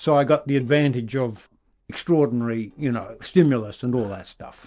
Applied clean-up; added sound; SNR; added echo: neural separator model SepFormer DNS4.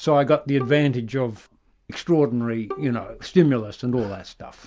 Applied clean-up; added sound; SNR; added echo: none; Bowed string instrument; 18 dB; none.